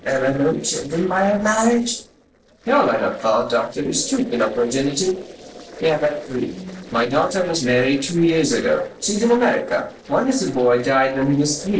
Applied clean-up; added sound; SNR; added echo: neural separator model SepFormer DNS4.